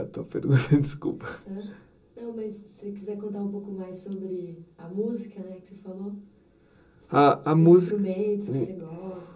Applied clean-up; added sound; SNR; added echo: none; none; none; reverberation time 0.2 s.